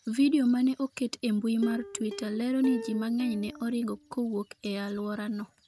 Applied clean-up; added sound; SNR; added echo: neural mask model RNNoise.